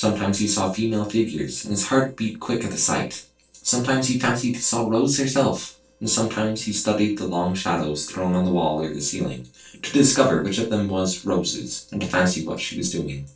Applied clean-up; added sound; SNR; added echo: neural separator model SepFormer DNS4.